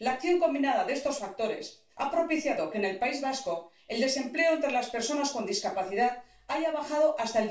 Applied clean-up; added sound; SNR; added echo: none; none; none; reverberation time 0.3 s.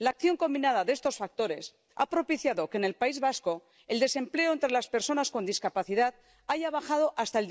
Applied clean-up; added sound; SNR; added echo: none; none; none; none.